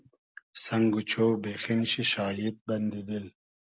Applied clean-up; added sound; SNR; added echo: none; none; none; none.